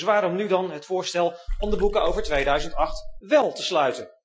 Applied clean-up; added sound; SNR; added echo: classical method Wiener filter.